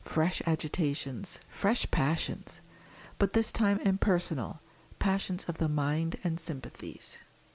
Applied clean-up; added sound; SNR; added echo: none; none; none; none.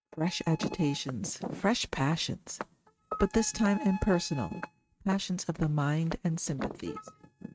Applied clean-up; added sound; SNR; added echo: neural mask model RNNoise.